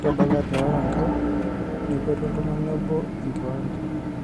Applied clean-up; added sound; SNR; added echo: none; Motor vehicle (road) / Engine; -2 dB; none.